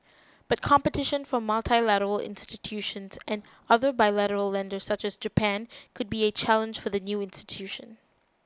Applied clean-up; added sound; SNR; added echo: none; none; none; none.